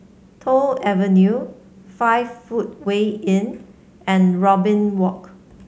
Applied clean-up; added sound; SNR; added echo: none; none; none; none.